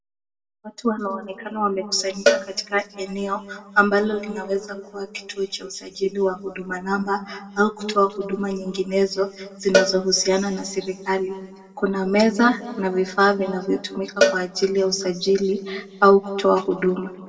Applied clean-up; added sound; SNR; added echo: none; Cowbell; 6 dB; reverberation time 1.5 s.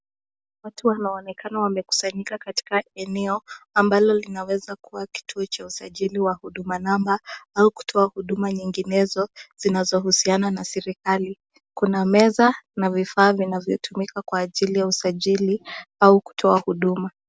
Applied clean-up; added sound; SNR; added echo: none; none; none; none.